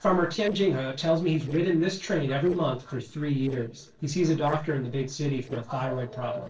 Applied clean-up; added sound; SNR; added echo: neural separator model SepFormer DNS4.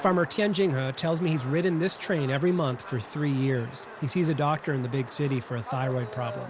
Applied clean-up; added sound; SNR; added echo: none; none; none; none.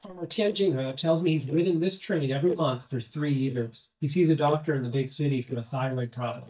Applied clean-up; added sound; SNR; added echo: neural mask model DeepFilterNet 3.